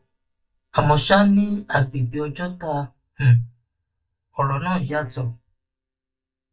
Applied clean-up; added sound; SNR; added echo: neural mask model DeepFilterNet 3.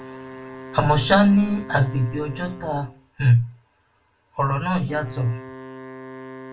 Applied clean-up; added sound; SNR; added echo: none; Wind instrument, woodwind instrument; 17 dB; reverberation time 0.1 s.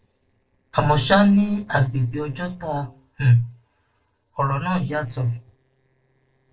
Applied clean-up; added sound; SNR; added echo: neural separator model SepFormer DNS4.